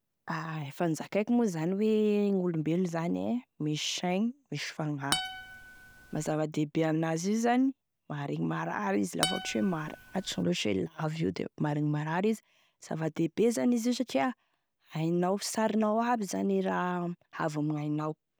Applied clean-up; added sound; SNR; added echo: none; Acoustic guitar; 7 dB; none.